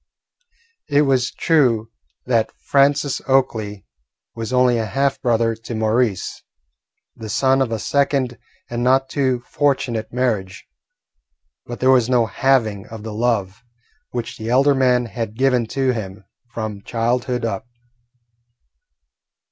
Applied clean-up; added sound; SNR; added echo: none; none; none; none.